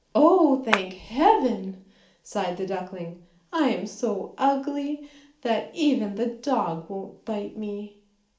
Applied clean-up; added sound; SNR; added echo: none; Clapping; 1 dB; reverberation time 0.4 s.